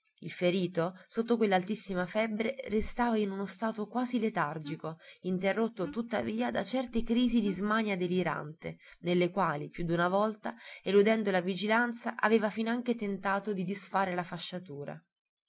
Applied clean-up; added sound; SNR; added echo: none; Wind instrument, woodwind instrument; 17 dB; none.